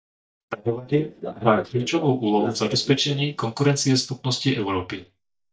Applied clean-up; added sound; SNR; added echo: neural mask model DeepFilterNet 3.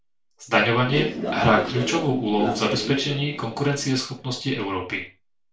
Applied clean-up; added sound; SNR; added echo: none; Train; 6 dB; reverberation time 0.3 s.